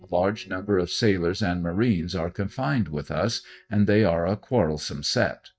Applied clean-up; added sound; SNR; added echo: neural mask model DeepFilterNet 3.